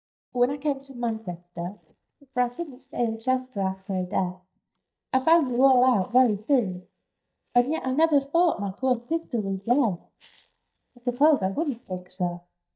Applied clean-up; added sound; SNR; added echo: neural mask model DeepFilterNet 3.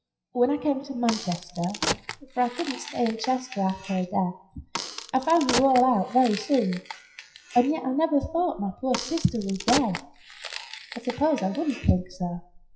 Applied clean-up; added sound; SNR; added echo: classical method WPE with log-MMSE.